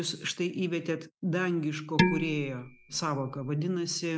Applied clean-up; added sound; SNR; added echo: none; Dishes, pots, and pans; 0 dB; none.